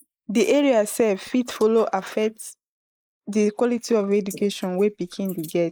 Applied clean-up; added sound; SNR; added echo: neural mask model Resemble Enhance denoiser.